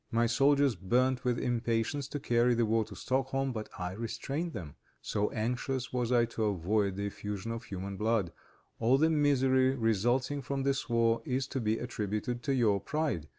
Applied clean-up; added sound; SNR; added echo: none; none; none; none.